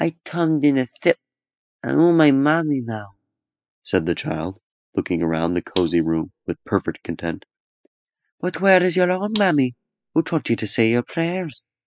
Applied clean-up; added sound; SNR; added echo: classical method spectral subtraction.